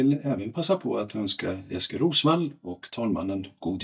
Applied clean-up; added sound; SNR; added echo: neural mask model DeepFilterNet 3.